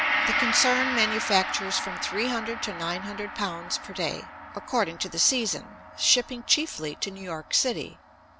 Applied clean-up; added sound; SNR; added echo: none; Gong; 4 dB; none.